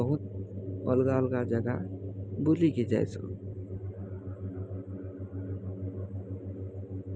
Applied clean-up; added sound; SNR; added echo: none; none; none; none.